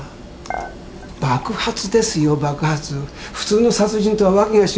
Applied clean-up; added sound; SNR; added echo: none; Dishes, pots, and pans / Chink, clink; 16 dB; none.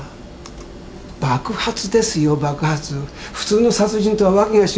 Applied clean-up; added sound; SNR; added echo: none; none; none; none.